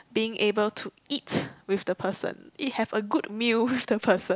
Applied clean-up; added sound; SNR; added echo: none; none; none; none.